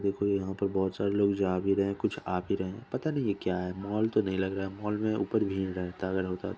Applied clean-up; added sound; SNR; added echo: none; none; none; none.